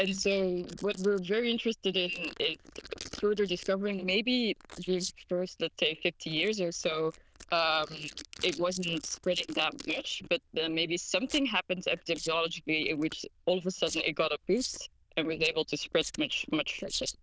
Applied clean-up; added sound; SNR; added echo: neural diffusion model UNIVERSE++.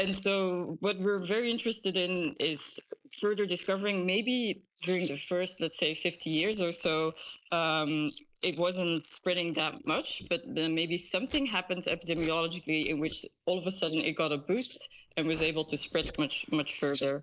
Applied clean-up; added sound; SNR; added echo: neural mask model Resemble Enhance denoiser.